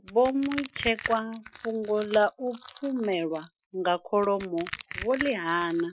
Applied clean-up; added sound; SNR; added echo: classical method Wiener filter.